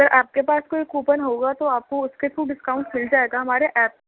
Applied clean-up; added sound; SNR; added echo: none; none; none; none.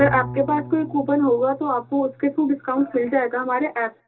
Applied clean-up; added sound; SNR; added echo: none; Bowed string instrument; 15 dB; reverberation time 0.2 s.